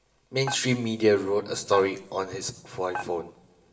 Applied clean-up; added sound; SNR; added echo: none; Dishes, pots, and pans; 14 dB; reverberation time 1.4 s.